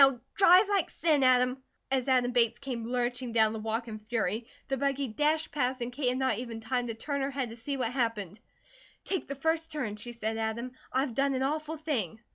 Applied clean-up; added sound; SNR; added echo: none; none; none; none.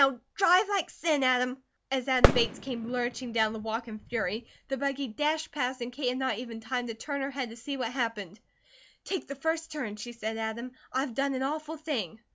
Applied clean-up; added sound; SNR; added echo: none; Fireworks; -1 dB; none.